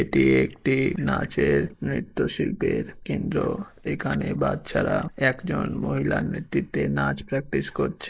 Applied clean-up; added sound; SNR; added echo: neural mask model Resemble Enhance denoiser.